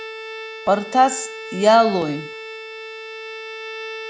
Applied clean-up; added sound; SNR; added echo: none; Bowed string instrument; 11 dB; none.